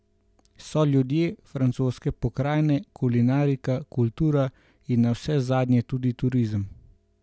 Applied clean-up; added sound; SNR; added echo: none; none; none; none.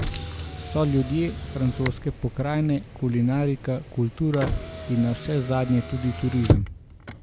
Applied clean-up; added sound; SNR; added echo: none; Motor vehicle (road); 5 dB; none.